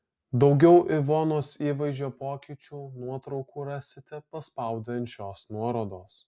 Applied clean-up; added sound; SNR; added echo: none; none; none; none.